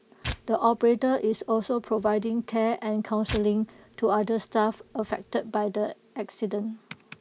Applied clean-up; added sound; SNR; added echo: none; Tearing; 16 dB; none.